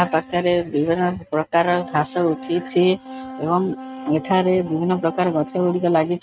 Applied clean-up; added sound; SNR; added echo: neural mask model RNNoise.